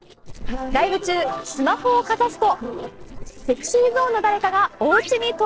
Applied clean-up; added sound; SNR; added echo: neural separator model SepFormer DNS4.